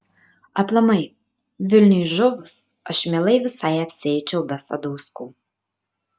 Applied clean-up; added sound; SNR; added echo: none; none; none; none.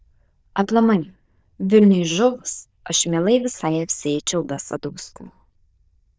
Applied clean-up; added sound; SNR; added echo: neural diffusion model UNIVERSE++.